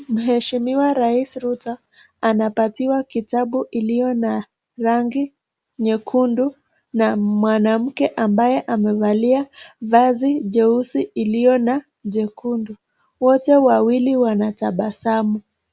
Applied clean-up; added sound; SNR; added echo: none; none; none; none.